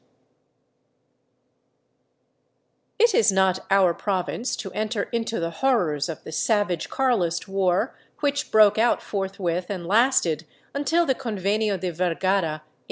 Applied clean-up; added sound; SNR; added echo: none; none; none; none.